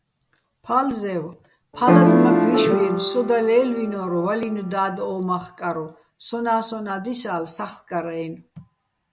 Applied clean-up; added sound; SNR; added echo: none; Piano; -4 dB; none.